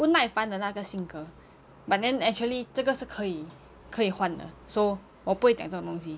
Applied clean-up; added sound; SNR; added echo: none; none; none; none.